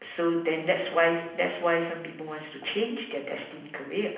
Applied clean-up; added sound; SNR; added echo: none; none; none; reverberation time 0.8 s.